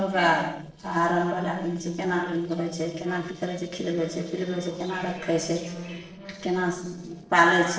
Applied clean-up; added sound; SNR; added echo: neural separator model SepFormer DNS4.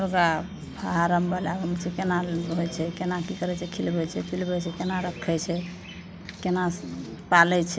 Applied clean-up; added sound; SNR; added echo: none; none; none; none.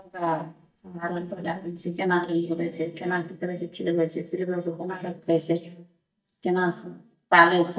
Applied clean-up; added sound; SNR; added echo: neural mask model DeepFilterNet 3.